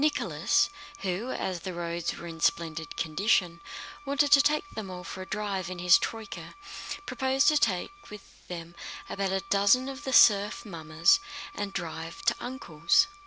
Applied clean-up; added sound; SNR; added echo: none; Wind instrument, woodwind instrument; 20 dB; none.